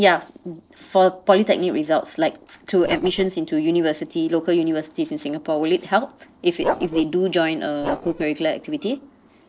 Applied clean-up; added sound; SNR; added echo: neural separator model SepFormer DNS4.